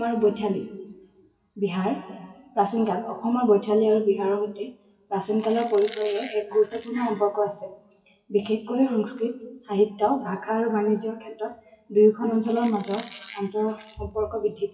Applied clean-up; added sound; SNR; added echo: classical method WPE with log-MMSE.